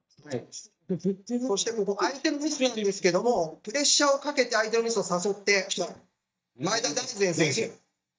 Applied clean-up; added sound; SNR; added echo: neural mask model DeepFilterNet 3.